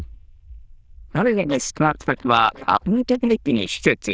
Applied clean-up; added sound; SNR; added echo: neural diffusion model UNIVERSE++.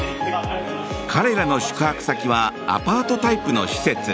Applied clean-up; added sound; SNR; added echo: none; none; none; none.